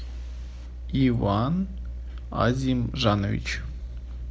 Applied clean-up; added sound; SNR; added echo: none; none; none; none.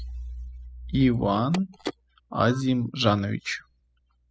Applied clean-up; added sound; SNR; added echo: classical method spectral subtraction.